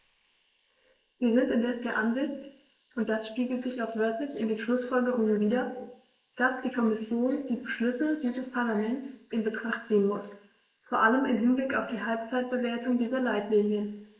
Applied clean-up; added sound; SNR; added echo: neural mask model Resemble Enhance denoiser.